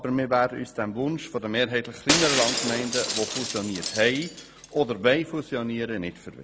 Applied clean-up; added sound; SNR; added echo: none; Shatter; 3 dB; none.